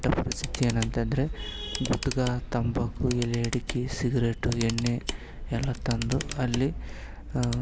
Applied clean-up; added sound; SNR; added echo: none; Camera; 8 dB; none.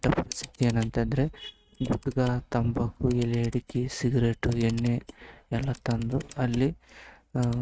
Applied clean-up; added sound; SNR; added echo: neural mask model RNNoise.